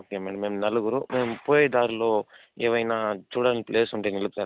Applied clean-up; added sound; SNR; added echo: none; none; none; none.